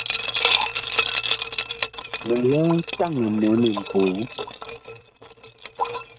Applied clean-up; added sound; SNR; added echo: neural mask model RNNoise.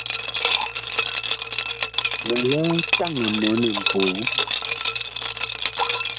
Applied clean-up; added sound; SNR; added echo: none; Liquid; -2 dB; none.